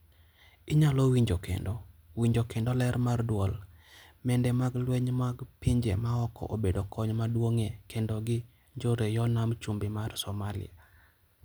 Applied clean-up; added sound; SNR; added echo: none; none; none; none.